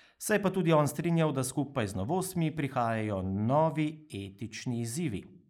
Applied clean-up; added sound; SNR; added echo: neural mask model Resemble Enhance denoiser.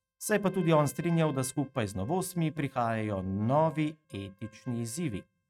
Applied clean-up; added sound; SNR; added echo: neural mask model RNNoise.